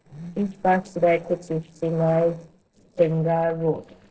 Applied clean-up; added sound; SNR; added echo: neural separator model SepFormer DNS4.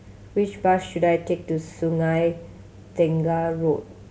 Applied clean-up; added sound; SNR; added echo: none; none; none; none.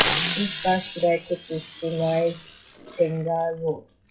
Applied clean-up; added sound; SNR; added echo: classical method WPE with log-MMSE.